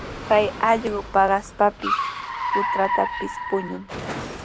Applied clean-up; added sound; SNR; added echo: none; Car; 5 dB; none.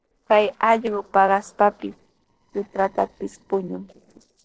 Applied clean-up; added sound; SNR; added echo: neural separator model SepFormer DNS4.